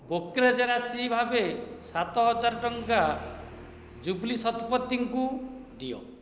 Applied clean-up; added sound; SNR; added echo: none; Motorcycle; 19 dB; none.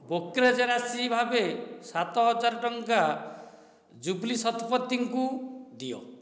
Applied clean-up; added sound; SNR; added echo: none; none; none; none.